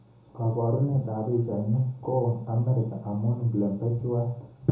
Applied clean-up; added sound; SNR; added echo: none; none; none; reverberation time 0.9 s.